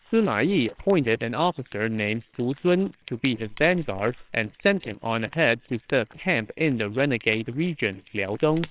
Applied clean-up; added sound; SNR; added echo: neural separator model SepFormer WHAMR!.